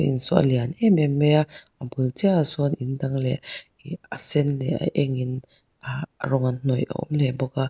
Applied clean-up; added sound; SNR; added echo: none; none; none; none.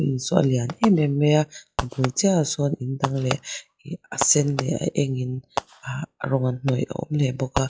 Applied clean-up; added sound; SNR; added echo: classical method log-MMSE.